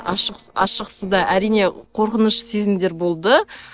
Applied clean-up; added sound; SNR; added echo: neural separator model SepFormer DNS4.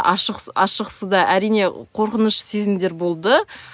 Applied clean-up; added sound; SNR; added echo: none; none; none; none.